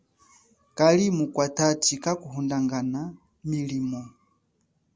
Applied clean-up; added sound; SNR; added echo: none; none; none; none.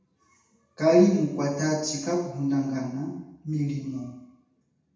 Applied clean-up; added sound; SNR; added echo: none; none; none; reverberation time 0.8 s.